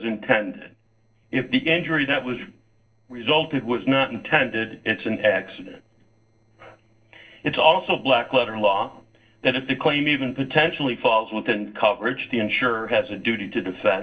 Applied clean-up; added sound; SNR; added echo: neural separator model SepFormer DNS4.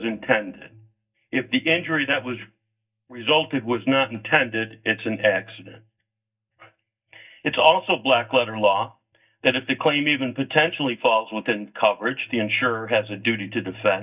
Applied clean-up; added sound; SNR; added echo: neural mask model DeepFilterNet 3.